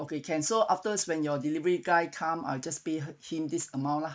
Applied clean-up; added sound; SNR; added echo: neural mask model Resemble Enhance denoiser.